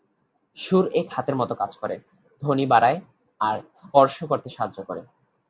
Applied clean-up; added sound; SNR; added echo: none; none; none; none.